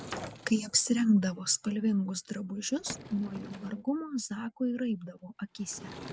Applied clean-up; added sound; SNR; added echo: none; Sliding door / Wood; 17 dB; none.